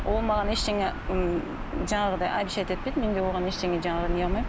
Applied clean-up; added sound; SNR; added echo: none; Gull, seagull / Ocean; 4 dB; none.